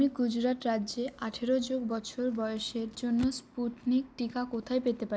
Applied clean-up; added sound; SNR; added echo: none; none; none; none.